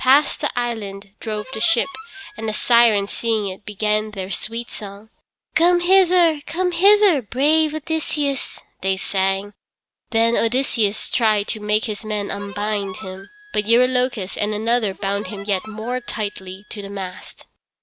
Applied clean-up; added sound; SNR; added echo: none; Harmonica; 17 dB; none.